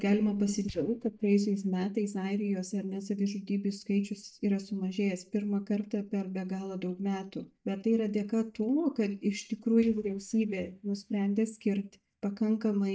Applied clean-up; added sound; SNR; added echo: neural mask model DeepFilterNet 3.